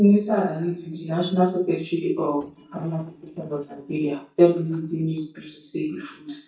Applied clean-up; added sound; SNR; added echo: neural mask model DeepFilterNet 3.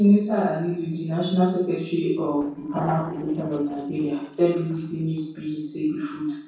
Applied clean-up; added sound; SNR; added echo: neural separator model SepFormer DNS4.